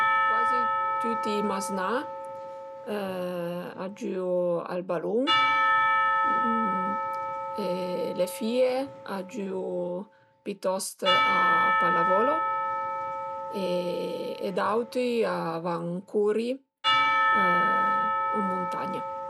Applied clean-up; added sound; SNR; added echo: none; Church bell / Percussion; -3 dB; none.